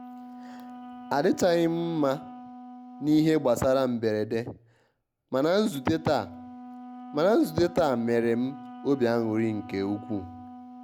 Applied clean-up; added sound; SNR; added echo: none; Wind instrument, woodwind instrument; 16 dB; none.